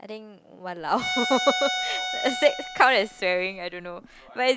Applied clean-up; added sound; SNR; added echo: none; Bowed string instrument; 6 dB; none.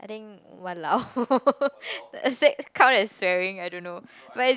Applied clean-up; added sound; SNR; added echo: none; none; none; none.